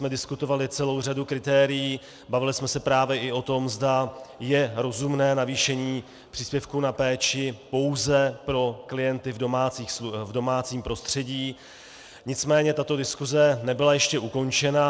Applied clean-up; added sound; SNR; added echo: none; none; none; none.